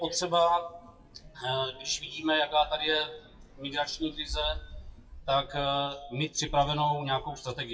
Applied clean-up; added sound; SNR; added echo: classical method WPE with log-MMSE.